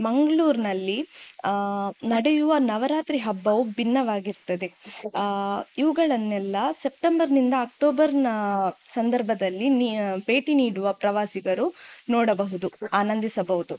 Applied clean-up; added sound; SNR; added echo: neural mask model Resemble Enhance denoiser.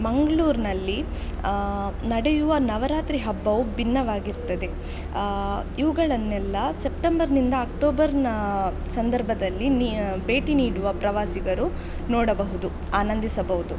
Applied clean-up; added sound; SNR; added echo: none; none; none; none.